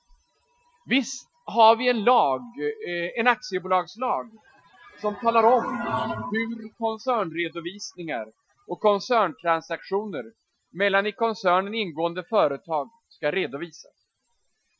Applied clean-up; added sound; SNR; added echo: classical method Wiener filter.